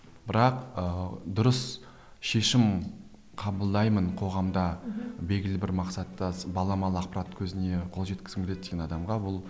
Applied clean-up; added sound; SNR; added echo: none; none; none; none.